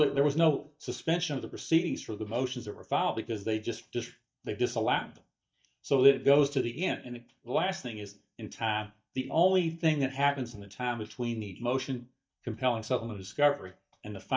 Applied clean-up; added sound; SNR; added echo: neural mask model DeepFilterNet 3.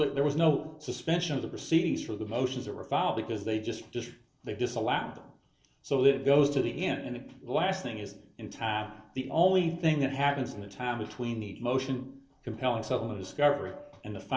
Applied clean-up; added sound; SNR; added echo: neural separator model SepFormer DNS4.